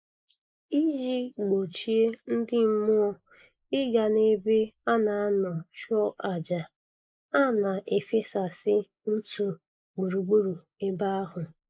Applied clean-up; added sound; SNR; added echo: neural mask model Resemble Enhance denoiser.